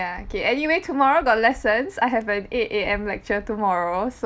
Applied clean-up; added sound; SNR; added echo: none; none; none; none.